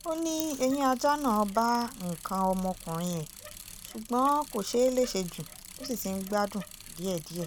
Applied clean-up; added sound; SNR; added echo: none; Bicycle; 16 dB; none.